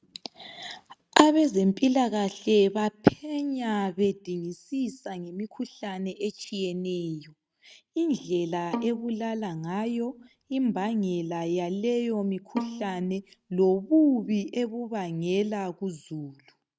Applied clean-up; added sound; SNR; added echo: neural mask model RNNoise.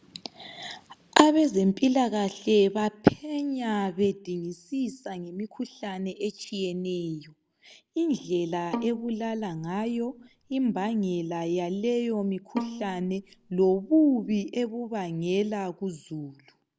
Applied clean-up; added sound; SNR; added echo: none; Bowed string instrument; 12 dB; none.